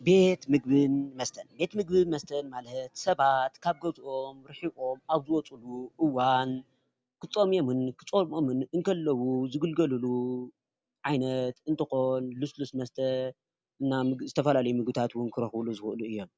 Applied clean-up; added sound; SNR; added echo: none; none; none; none.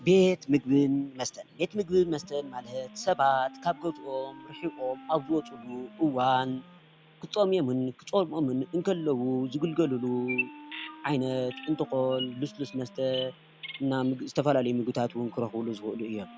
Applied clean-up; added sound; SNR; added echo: none; Wind instrument, woodwind instrument + Bird vocalization, bird call, bird song; 17 dB; none.